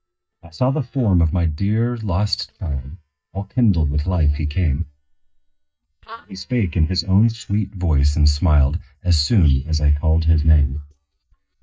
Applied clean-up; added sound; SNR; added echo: neural mask model DeepFilterNet 3.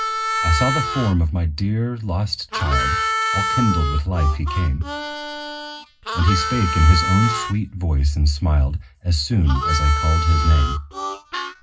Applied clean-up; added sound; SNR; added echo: none; Harmonica; 6 dB; reverberation time 0.4 s.